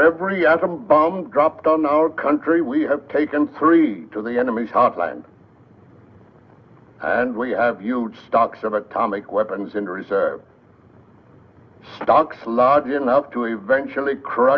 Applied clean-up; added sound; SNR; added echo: none; none; none; none.